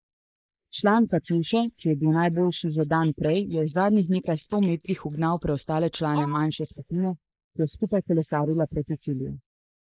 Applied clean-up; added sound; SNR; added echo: neural mask model Resemble Enhance denoiser.